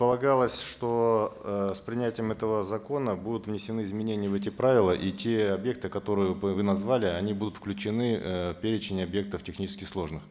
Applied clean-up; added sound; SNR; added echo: none; none; none; none.